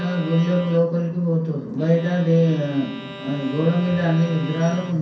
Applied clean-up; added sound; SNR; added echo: none; Bowed string instrument; 17 dB; reverberation time 0.6 s.